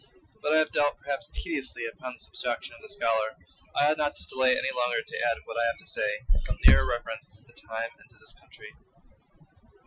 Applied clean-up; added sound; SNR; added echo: classical method Wiener filter.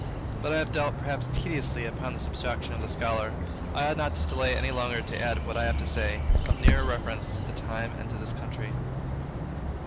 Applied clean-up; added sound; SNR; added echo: none; Bird; -4 dB; none.